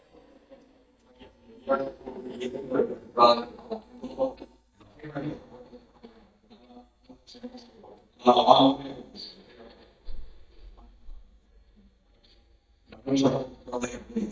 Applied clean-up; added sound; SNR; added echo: neural mask model DeepFilterNet 3.